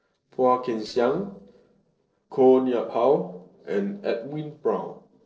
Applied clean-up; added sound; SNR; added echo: neural separator model SepFormer DNS4.